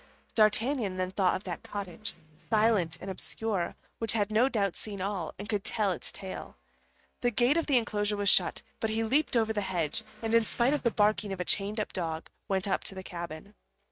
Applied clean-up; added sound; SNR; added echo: neural mask model RNNoise.